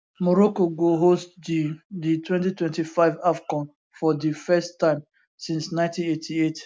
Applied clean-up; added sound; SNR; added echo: none; none; none; none.